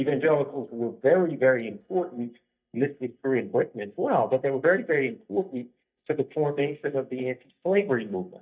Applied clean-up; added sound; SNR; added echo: neural mask model DeepFilterNet 3.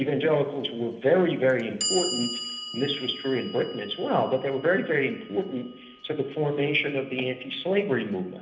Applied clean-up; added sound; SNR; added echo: none; Clock; 12 dB; reverberation time 0.8 s.